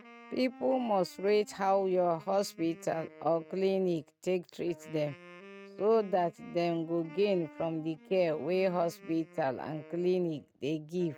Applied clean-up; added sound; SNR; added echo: neural mask model RNNoise.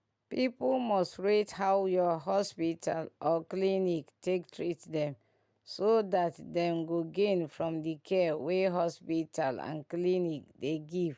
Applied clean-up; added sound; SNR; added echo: none; none; none; none.